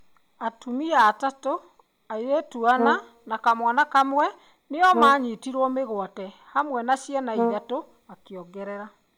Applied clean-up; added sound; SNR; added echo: none; Brass instrument; 5 dB; none.